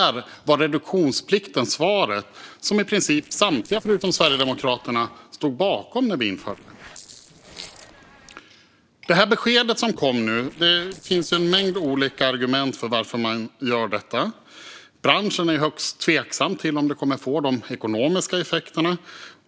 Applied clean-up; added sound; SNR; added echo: neural separator model SepFormer DNS4.